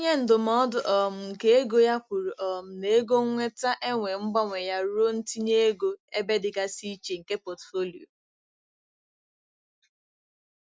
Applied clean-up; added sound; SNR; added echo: none; none; none; none.